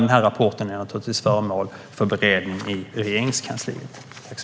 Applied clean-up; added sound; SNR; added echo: none; none; none; none.